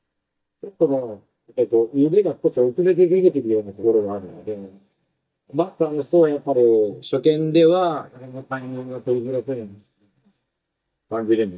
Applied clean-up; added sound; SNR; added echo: neural mask model DeepFilterNet 3.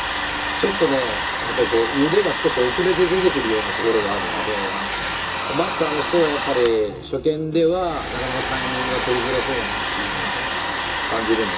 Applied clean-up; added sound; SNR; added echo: none; Domestic sounds, home sounds; 3 dB; reverberation time 0.2 s.